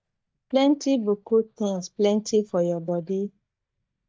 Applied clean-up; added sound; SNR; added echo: neural mask model DeepFilterNet 3.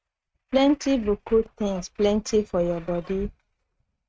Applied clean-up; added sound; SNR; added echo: neural mask model RNNoise.